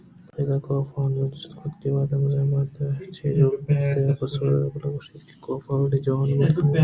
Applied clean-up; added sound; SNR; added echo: none; none; none; none.